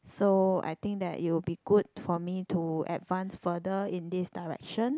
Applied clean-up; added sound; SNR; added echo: none; none; none; none.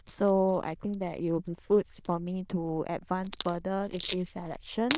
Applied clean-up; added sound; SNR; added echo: neural diffusion model UNIVERSE++.